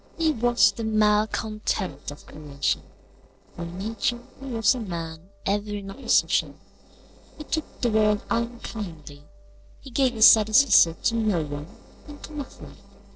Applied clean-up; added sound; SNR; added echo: neural separator model SepFormer DNS4.